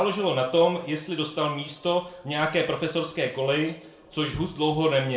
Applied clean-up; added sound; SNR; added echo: none; none; none; reverberation time 0.4 s.